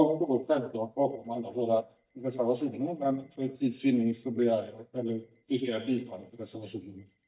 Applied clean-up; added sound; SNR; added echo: neural mask model DeepFilterNet 3.